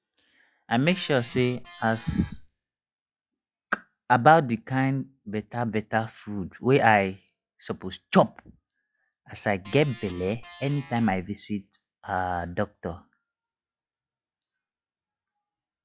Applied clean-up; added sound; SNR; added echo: classical method log-MMSE.